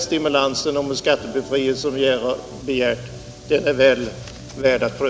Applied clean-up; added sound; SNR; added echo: none; Organ; 16 dB; none.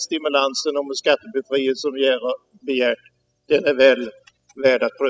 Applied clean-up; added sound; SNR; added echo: classical method spectral subtraction.